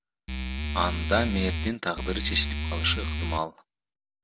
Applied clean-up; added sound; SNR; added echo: none; Musical instrument; 1 dB; none.